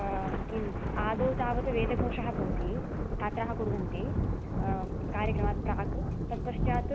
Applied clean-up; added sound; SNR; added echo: none; Thunder; -4 dB; none.